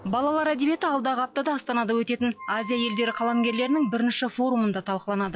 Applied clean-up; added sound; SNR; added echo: classical method log-MMSE.